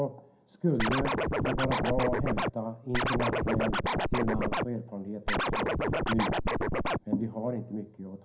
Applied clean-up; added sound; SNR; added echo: none; Scratching (performance technique); -4 dB; reverberation time 0.3 s.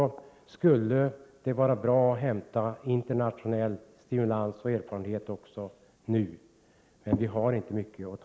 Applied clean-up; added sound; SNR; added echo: none; none; none; none.